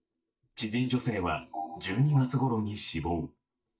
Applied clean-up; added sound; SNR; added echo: neural mask model DeepFilterNet 3.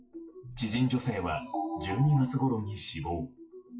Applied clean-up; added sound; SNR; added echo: classical method WPE with log-MMSE.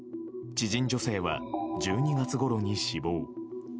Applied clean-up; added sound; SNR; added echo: none; none; none; none.